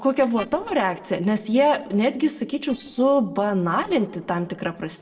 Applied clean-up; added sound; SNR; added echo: neural separator model SepFormer DNS4.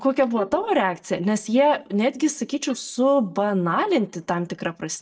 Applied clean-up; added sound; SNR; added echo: neural mask model DeepFilterNet 3.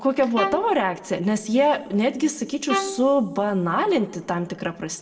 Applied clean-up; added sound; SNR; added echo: none; Bowed string instrument; 11 dB; reverberation time 0.9 s.